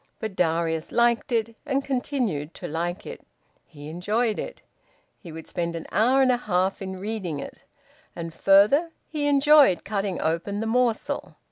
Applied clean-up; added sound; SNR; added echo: none; none; none; none.